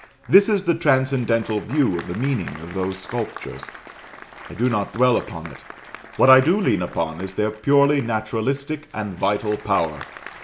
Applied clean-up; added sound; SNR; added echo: none; Applause; 19 dB; none.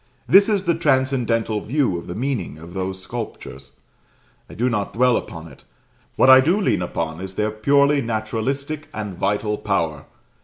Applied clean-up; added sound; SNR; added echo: none; none; none; none.